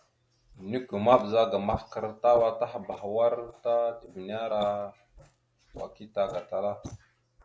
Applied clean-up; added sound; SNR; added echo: neural mask model Resemble Enhance denoiser.